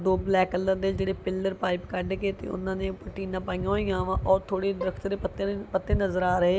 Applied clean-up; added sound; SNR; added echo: none; Bowed string instrument; 18 dB; none.